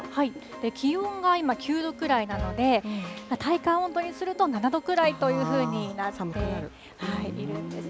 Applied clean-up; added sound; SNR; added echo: none; none; none; none.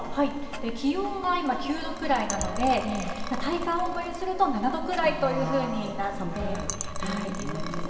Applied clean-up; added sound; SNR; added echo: none; Liquid; 6 dB; reverberation time 2.6 s.